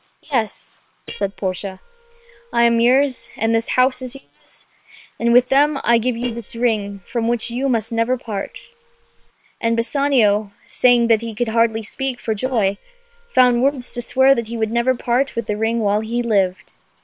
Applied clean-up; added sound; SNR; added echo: neural separator model SepFormer WHAM!.